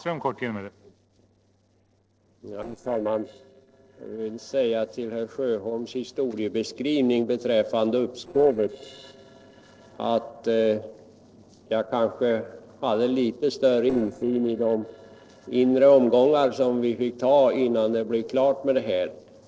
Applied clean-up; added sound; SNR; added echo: neural separator model SepFormer DNS4.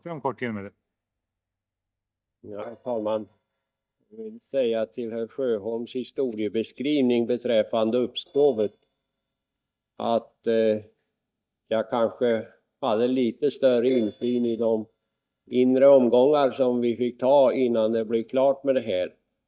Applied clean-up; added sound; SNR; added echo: neural mask model DeepFilterNet 3.